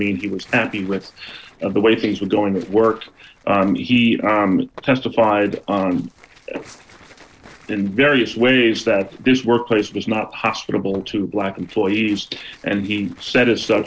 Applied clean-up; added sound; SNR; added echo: neural separator model SepFormer DNS4.